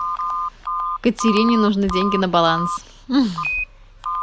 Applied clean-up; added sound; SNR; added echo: none; Telephone; 5 dB; none.